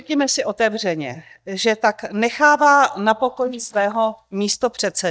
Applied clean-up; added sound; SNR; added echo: neural mask model DeepFilterNet 3.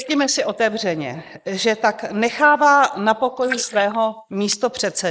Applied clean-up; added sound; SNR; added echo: neural mask model Resemble Enhance denoiser.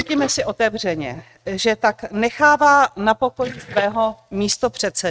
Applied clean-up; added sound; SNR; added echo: neural mask model RNNoise.